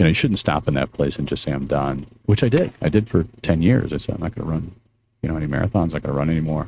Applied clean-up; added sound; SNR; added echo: neural mask model RNNoise.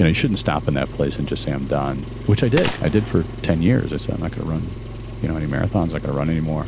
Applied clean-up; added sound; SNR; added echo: none; Engine + Gunshot, gunfire; 9 dB; none.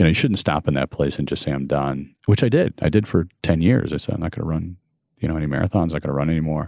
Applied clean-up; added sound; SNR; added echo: none; none; none; none.